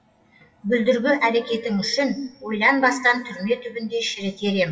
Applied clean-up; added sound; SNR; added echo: classical method WPE with log-MMSE.